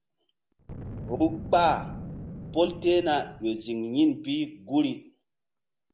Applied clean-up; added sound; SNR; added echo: none; Boom; 13 dB; none.